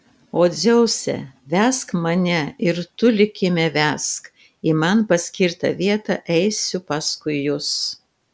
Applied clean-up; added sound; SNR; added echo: none; none; none; none.